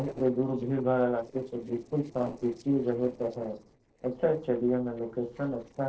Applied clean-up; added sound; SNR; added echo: neural separator model SepFormer DNS4.